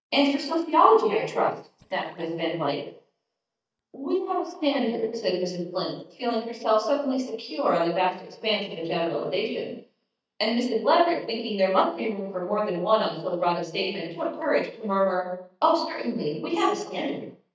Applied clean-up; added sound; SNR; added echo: neural mask model DeepFilterNet 3.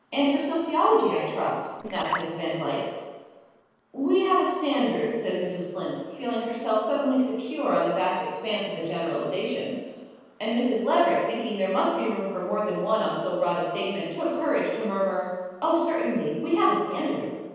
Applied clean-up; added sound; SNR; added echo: neural separator model SepFormer DNS4.